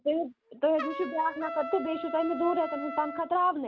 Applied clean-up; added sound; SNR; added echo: none; Trumpet; 10 dB; none.